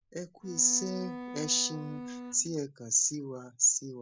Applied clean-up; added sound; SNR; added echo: none; Bowed string instrument; 11 dB; none.